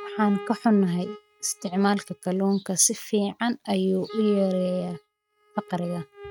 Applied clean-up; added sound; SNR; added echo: neural mask model RNNoise.